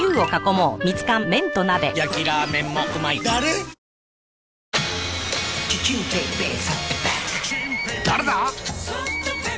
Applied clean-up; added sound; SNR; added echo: none; none; none; none.